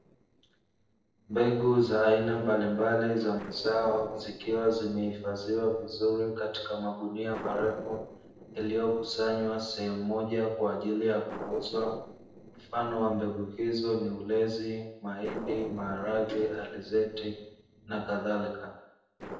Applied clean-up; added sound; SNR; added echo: neural separator model SepFormer DNS4.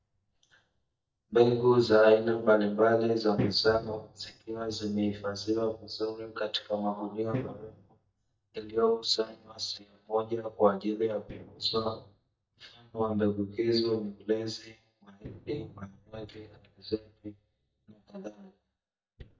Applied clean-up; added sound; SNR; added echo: neural mask model DeepFilterNet 3.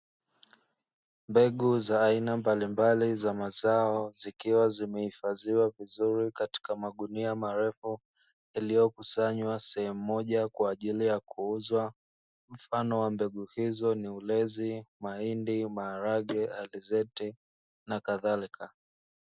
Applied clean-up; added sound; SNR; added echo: none; none; none; none.